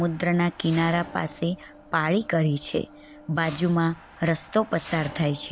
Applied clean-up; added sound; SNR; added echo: none; Mechanisms; 19 dB; none.